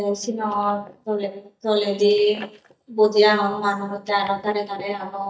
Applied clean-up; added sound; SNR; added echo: neural mask model DeepFilterNet 3.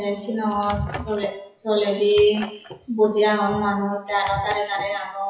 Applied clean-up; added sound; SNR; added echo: classical method WPE with log-MMSE.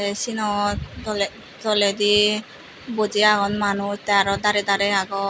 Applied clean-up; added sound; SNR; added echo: none; none; none; none.